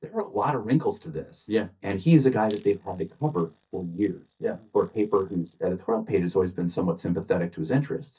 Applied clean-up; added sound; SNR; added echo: neural mask model DeepFilterNet 3.